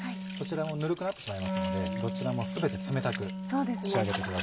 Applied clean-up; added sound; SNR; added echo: none; Wind instrument, woodwind instrument; 3 dB; none.